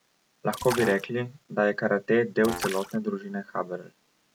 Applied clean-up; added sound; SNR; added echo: none; Brass instrument + Splash, splatter; 12 dB; none.